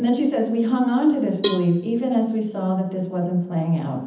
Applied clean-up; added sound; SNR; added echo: none; Cowbell; 11 dB; reverberation time 0.8 s.